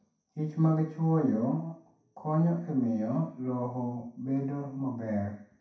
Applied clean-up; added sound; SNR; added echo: none; none; none; reverberation time 0.6 s.